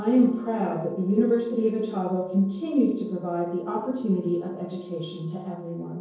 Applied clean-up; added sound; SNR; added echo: neural separator model SepFormer DNS4.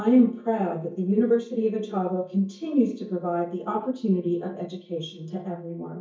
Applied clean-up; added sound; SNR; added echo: neural mask model DeepFilterNet 3.